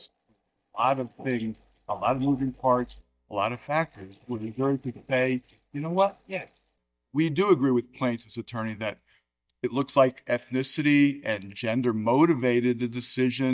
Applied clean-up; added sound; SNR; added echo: neural mask model DeepFilterNet 3.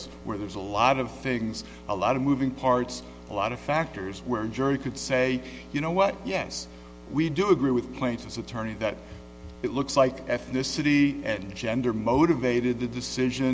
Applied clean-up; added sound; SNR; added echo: none; none; none; none.